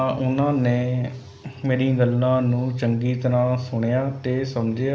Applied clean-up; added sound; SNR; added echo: none; none; none; none.